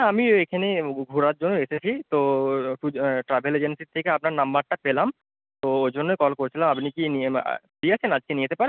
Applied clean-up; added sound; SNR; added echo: none; none; none; none.